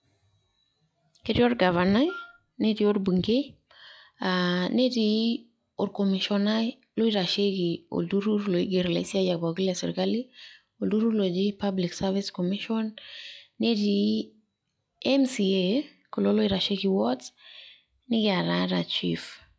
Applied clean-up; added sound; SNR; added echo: classical method log-MMSE.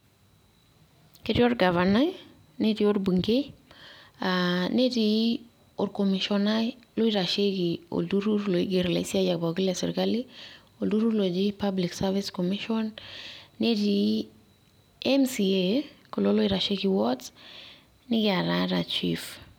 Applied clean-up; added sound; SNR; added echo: none; none; none; none.